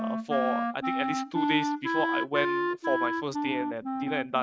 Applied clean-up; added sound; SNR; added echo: neural mask model RNNoise.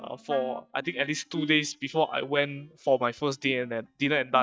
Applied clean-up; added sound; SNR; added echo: neural mask model DeepFilterNet 3.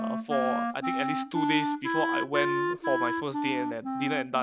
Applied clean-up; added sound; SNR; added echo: none; Wind instrument, woodwind instrument; -2 dB; none.